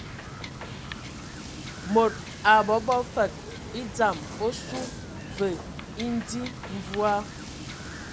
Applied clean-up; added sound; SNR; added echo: none; Wind / Boat, Water vehicle; 10 dB; none.